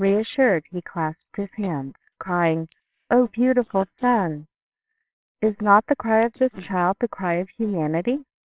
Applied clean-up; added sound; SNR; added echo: neural separator model SepFormer WHAMR!.